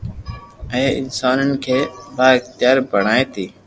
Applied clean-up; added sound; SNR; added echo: none; none; none; none.